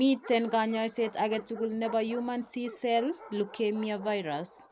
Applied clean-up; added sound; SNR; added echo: none; Bark; 18 dB; none.